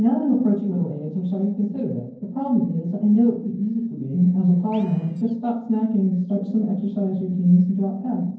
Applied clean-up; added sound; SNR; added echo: neural separator model SepFormer DNS4.